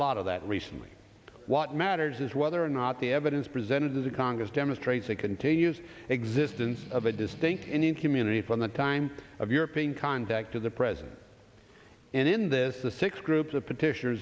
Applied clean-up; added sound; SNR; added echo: none; Strum; 15 dB; none.